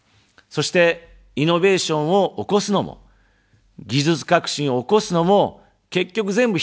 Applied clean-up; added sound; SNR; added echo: none; none; none; none.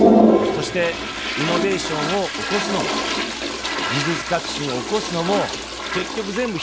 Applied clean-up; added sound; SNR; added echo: none; Toilet flush; -4 dB; none.